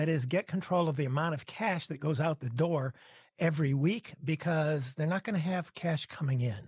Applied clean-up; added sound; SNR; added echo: none; none; none; none.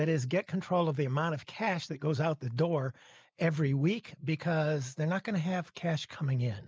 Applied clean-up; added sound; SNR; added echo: neural mask model Resemble Enhance denoiser.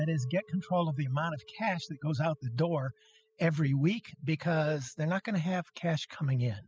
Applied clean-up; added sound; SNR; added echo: classical method spectral subtraction.